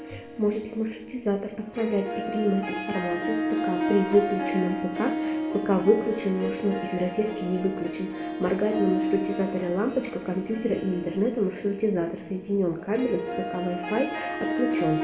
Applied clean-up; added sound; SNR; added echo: none; Harp; 4 dB; reverberation time 1.6 s.